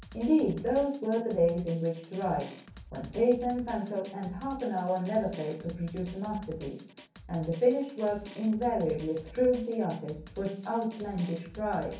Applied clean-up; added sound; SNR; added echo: none; Drum; 19 dB; reverberation time 0.6 s.